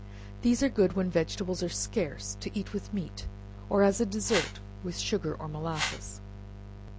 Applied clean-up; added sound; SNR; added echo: none; Whoosh, swoosh, swish; 6 dB; none.